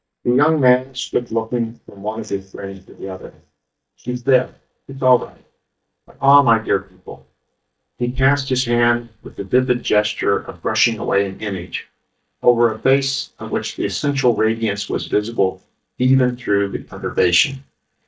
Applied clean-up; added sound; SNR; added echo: neural mask model DeepFilterNet 3.